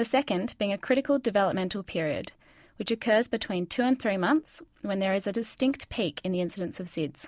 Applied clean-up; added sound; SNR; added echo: none; none; none; none.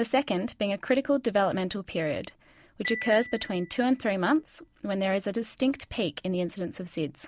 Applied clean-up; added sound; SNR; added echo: none; Glockenspiel; 15 dB; none.